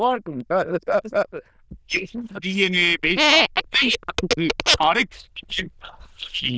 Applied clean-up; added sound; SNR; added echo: neural diffusion model UNIVERSE++.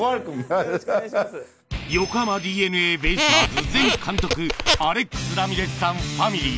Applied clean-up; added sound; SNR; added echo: none; Squeak; -2 dB; none.